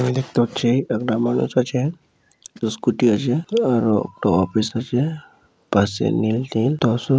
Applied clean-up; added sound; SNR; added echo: none; none; none; none.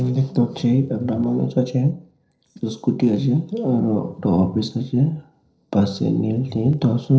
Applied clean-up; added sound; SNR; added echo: neural separator model SepFormer DNS4.